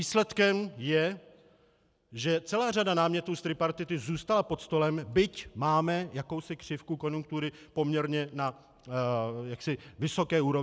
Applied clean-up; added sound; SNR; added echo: none; none; none; none.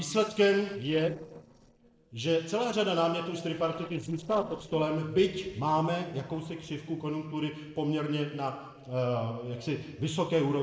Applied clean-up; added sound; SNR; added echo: neural separator model SepFormer DNS4.